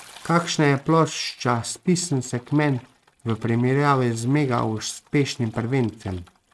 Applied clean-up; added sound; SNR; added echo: neural mask model RNNoise.